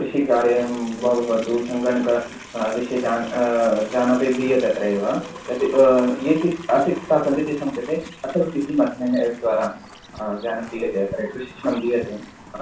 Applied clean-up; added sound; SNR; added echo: none; Livestock, farm animals, working animals; 18 dB; reverberation time 0.4 s.